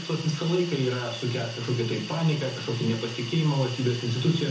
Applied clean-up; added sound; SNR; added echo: none; Hiss; 13 dB; reverberation time 0.6 s.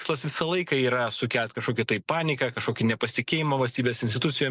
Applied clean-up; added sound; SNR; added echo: none; none; none; none.